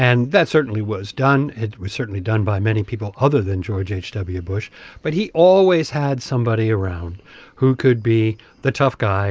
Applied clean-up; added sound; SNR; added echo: none; none; none; none.